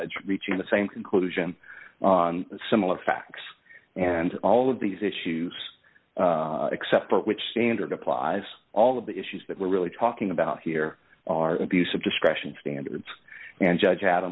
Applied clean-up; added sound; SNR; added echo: none; none; none; none.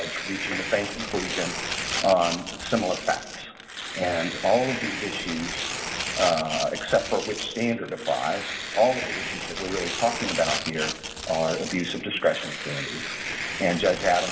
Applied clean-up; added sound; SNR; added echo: none; Tearing; 5 dB; reverberation time 1.8 s.